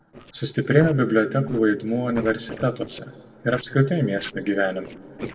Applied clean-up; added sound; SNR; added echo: neural separator model SepFormer DNS4.